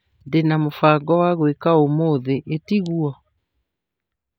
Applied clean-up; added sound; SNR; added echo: none; none; none; none.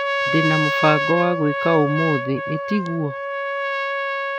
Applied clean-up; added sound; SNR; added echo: none; Trumpet; 1 dB; none.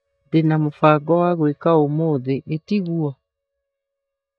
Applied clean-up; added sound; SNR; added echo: neural mask model DeepFilterNet 3.